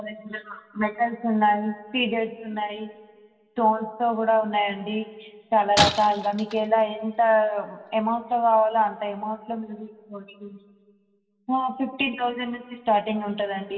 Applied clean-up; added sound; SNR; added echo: none; Shatter; 5 dB; reverberation time 1.8 s.